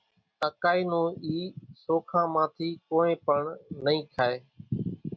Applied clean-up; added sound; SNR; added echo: none; none; none; none.